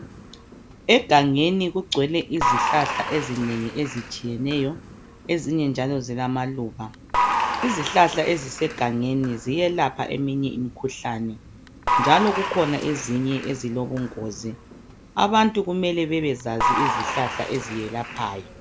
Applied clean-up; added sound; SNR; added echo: none; Applause / Crowd; 6 dB; none.